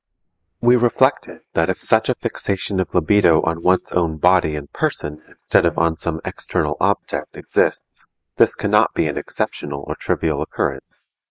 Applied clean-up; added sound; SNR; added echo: neural mask model Resemble Enhance denoiser.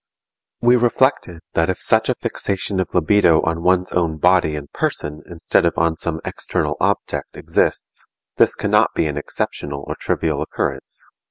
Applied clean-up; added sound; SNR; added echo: none; none; none; none.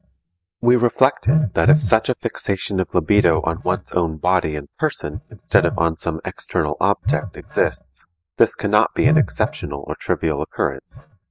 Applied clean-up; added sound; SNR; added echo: neural mask model DeepFilterNet 3.